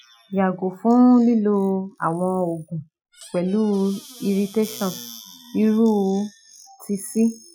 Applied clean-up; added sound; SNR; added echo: classical method Wiener filter.